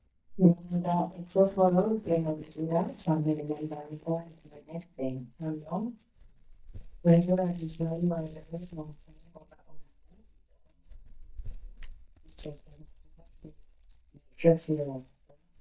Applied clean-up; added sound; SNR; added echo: neural mask model DeepFilterNet 3.